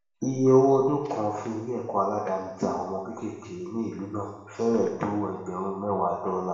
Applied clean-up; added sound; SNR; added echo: none; none; none; reverberation time 0.9 s.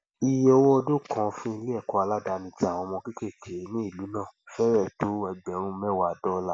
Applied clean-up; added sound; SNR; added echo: none; none; none; none.